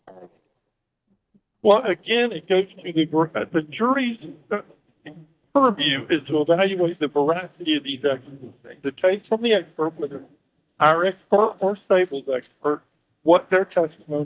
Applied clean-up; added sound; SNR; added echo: neural mask model DeepFilterNet 3.